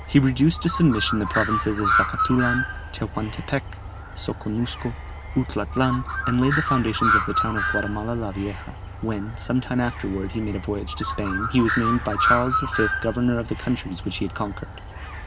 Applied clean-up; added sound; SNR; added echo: none; Bird; 3 dB; none.